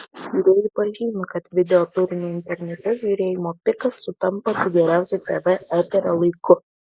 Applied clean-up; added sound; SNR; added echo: neural mask model Resemble Enhance denoiser.